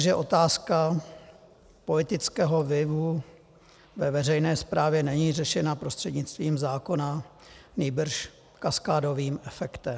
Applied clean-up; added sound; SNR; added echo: none; none; none; none.